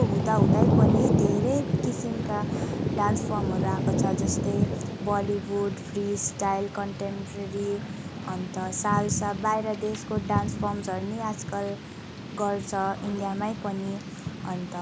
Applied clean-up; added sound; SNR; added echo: none; Thunder / Rain; -2 dB; none.